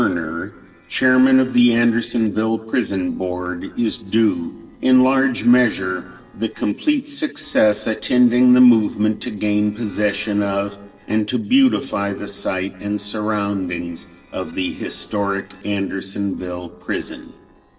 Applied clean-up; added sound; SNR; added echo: neural separator model SepFormer DNS4.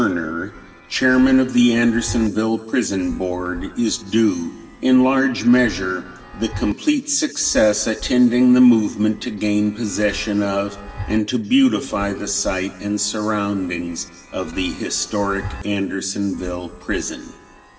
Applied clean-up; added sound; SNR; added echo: none; Chime; 18 dB; reverberation time 1.7 s.